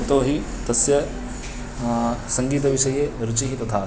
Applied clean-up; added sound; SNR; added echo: none; none; none; none.